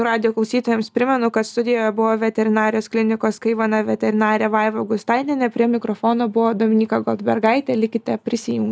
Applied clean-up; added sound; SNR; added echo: none; none; none; none.